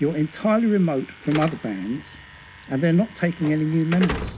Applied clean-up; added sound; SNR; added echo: none; Slam / Alarm; 13 dB; none.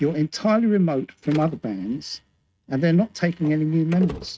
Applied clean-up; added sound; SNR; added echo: neural mask model RNNoise.